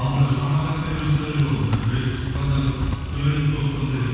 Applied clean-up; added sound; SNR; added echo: none; Typing; 11 dB; reverberation time 2.1 s.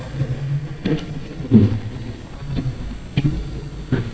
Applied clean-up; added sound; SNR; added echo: neural mask model DeepFilterNet 3.